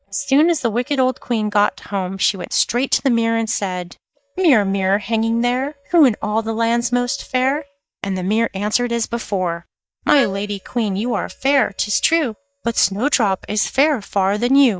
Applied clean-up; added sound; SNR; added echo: neural mask model DeepFilterNet 3.